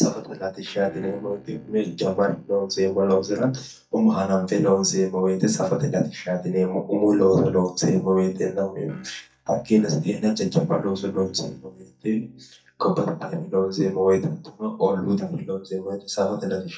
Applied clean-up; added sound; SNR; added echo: neural mask model DeepFilterNet 3.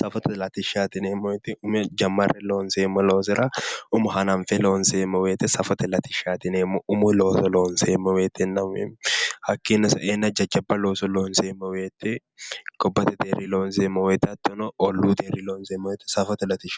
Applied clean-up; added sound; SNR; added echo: none; none; none; none.